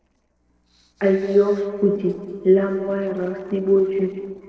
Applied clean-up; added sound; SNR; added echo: neural separator model SepFormer DNS4.